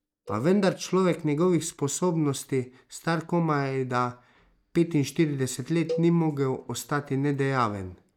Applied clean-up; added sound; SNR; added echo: neural mask model DeepFilterNet 3.